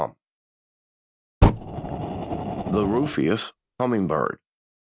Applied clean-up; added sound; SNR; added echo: none; Fire; -2 dB; none.